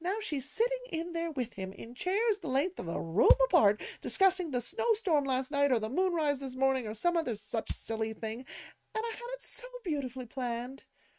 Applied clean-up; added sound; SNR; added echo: neural mask model RNNoise.